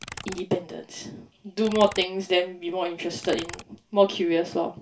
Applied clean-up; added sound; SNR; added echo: none; Computer keyboard; 18 dB; reverberation time 0.2 s.